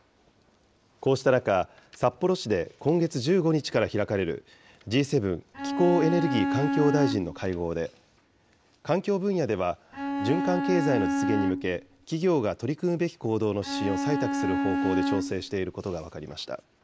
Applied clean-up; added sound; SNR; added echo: none; Bowed string instrument; 1 dB; none.